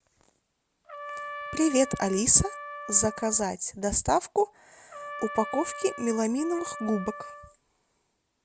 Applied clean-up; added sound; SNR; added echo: none; Trumpet; 13 dB; none.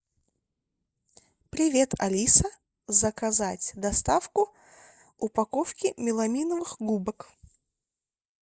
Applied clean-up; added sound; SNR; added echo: neural mask model Resemble Enhance denoiser.